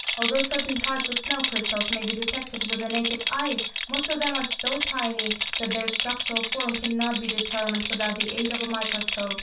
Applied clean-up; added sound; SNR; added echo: none; Rattle; -4 dB; reverberation time 0.3 s.